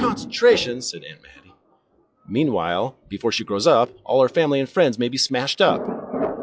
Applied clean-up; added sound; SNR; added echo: classical method log-MMSE.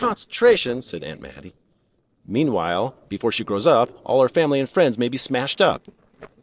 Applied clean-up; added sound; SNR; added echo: neural separator model SepFormer DNS4.